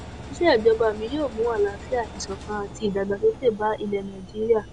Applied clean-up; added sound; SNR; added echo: none; Engine; 15 dB; none.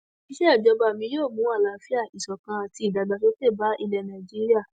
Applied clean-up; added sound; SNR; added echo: none; none; none; none.